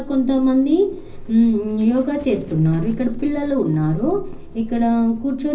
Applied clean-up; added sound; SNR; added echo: none; Livestock, farm animals, working animals; 14 dB; reverberation time 0.4 s.